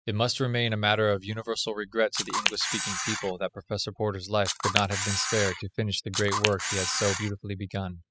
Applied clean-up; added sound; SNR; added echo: classical method spectral subtraction.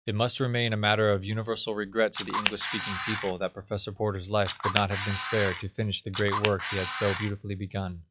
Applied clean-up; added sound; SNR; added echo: classical method log-MMSE.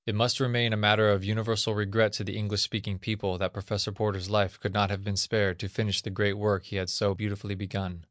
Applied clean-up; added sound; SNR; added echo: none; none; none; none.